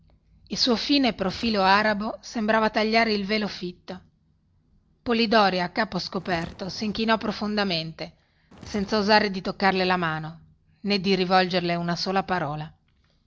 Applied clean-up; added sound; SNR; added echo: none; Walk, footsteps; 19 dB; none.